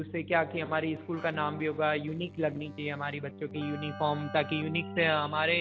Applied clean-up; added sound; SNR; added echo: none; Keyboard (musical); 13 dB; none.